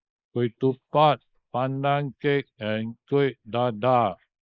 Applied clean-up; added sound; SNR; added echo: neural mask model Resemble Enhance denoiser.